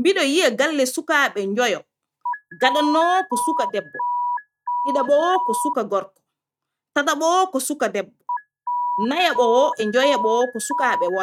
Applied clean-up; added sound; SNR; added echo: neural mask model RNNoise.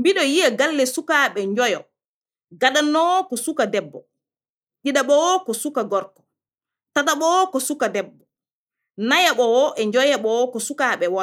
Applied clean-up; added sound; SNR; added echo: neural mask model Resemble Enhance denoiser.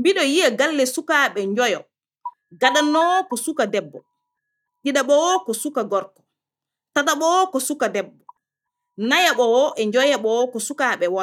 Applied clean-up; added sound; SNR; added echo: neural mask model DeepFilterNet 3.